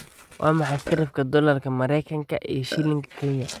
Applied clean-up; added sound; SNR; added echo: neural mask model RNNoise.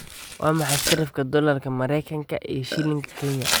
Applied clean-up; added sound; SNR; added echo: none; Tearing + Burping, eructation; 6 dB; none.